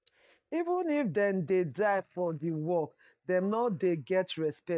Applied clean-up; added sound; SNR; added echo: neural mask model DeepFilterNet 3.